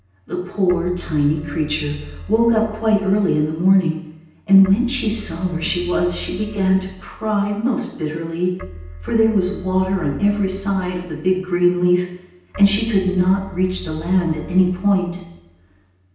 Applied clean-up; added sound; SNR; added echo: none; Keyboard (musical); 17 dB; reverberation time 0.9 s.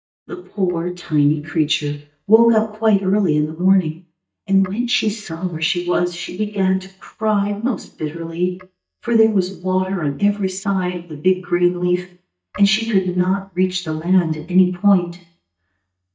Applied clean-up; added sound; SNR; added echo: neural mask model DeepFilterNet 3.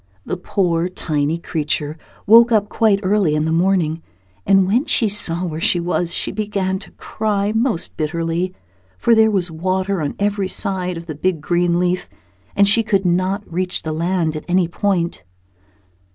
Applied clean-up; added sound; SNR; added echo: none; none; none; none.